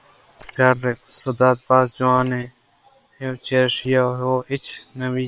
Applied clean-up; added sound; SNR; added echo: neural separator model SepFormer WHAM!.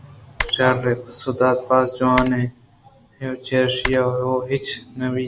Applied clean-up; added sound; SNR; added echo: none; Typing; 13 dB; none.